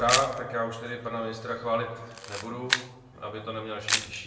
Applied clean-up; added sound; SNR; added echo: none; Camera; 3 dB; reverberation time 0.9 s.